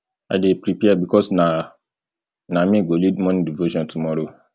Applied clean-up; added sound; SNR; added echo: none; none; none; none.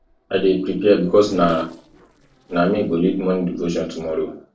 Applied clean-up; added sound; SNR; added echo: neural separator model SepFormer DNS4.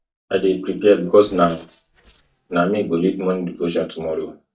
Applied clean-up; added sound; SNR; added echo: neural mask model DeepFilterNet 3.